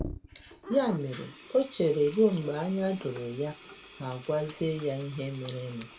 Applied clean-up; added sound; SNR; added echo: none; Sink (filling or washing); 14 dB; reverberation time 0.2 s.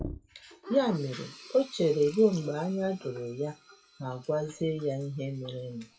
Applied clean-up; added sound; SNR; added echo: classical method WPE with log-MMSE.